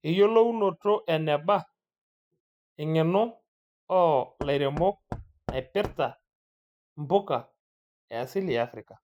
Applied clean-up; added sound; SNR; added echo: classical method spectral subtraction.